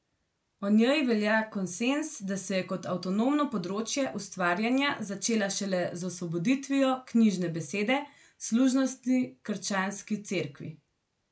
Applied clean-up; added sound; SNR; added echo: none; none; none; none.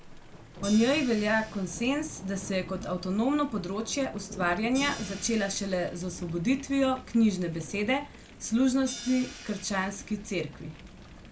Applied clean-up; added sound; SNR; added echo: none; Thunder / Rain + Hi-hat; 14 dB; none.